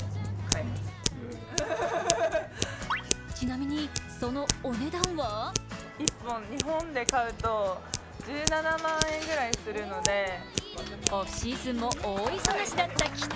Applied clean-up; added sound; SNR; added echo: none; Scissors; 4 dB; none.